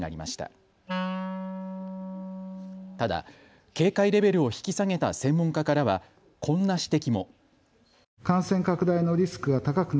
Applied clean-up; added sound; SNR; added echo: none; Wind instrument, woodwind instrument; 9 dB; none.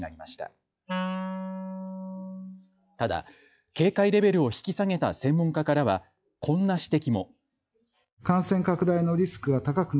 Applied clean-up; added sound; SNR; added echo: classical method log-MMSE.